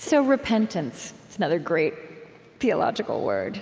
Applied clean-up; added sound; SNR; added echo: none; none; none; none.